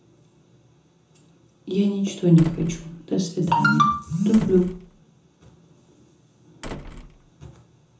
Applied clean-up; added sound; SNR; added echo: none; Slam; 17 dB; reverberation time 0.7 s.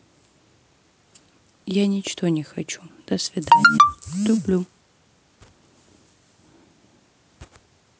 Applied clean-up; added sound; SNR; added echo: none; none; none; none.